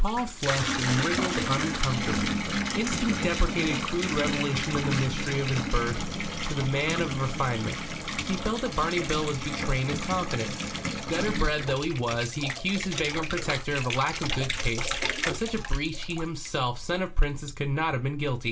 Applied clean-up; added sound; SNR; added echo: none; Bathtub (filling or washing) / Water tap, faucet; 3 dB; reverberation time 0.2 s.